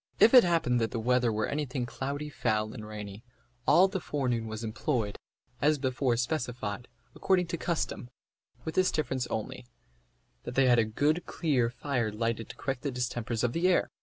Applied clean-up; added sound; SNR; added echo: none; none; none; none.